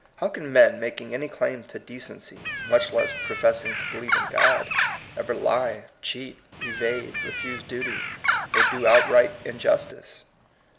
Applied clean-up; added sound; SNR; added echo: none; Bird; 2 dB; none.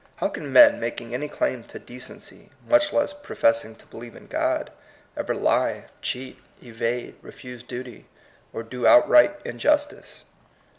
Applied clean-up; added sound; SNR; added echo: none; none; none; none.